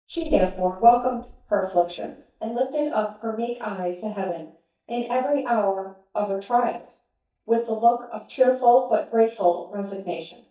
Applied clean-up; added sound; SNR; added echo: neural mask model DeepFilterNet 3.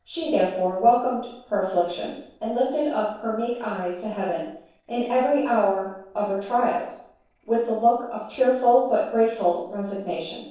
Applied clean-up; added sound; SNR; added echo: neural separator model SepFormer DNS4.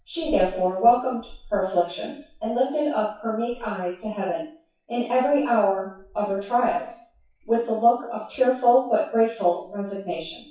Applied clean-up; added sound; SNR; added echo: classical method WPE with log-MMSE.